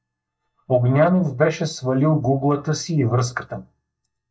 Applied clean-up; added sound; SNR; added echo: neural mask model DeepFilterNet 3.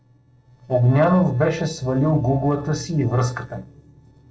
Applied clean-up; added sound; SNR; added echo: neural separator model SepFormer DNS4.